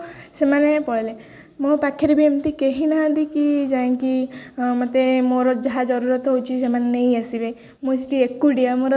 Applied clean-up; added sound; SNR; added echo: none; none; none; none.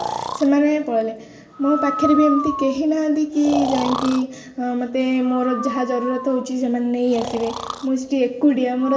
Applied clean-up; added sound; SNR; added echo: none; Breathing; 9 dB; reverberation time 1.6 s.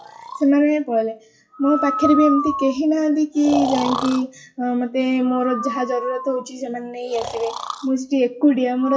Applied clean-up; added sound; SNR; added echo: classical method WPE with log-MMSE.